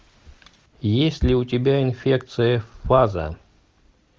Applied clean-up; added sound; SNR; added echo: none; none; none; none.